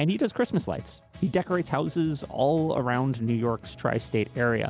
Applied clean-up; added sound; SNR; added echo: none; none; none; none.